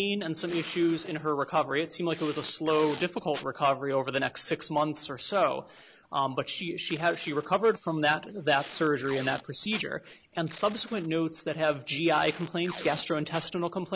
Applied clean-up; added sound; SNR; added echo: none; Packing tape, duct tape; 17 dB; none.